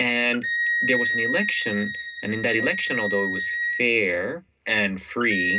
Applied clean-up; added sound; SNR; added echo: none; Wind instrument, woodwind instrument; 2 dB; reverberation time 0.2 s.